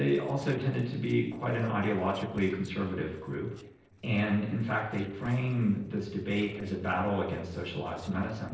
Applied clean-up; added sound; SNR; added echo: neural separator model SepFormer DNS4.